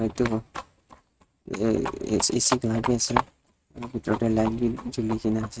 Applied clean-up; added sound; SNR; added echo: neural mask model RNNoise.